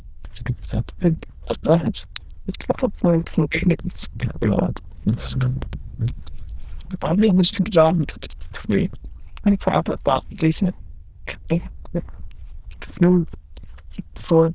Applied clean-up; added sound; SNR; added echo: neural diffusion model UNIVERSE++.